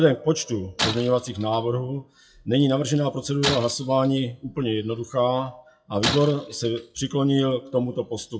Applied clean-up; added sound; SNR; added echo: classical method WPE with log-MMSE.